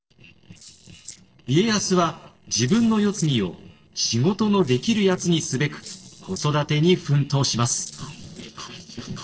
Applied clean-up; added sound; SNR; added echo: neural separator model SepFormer DNS4.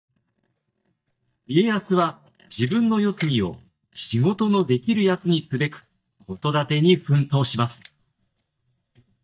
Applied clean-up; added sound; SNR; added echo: neural mask model DeepFilterNet 3.